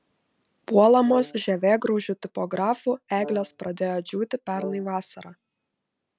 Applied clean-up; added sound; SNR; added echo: none; Brass instrument; 17 dB; none.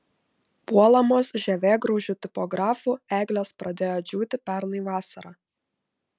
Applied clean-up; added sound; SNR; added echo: none; none; none; none.